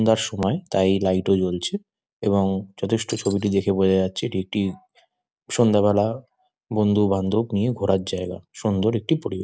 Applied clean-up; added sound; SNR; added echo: none; Shatter; 17 dB; none.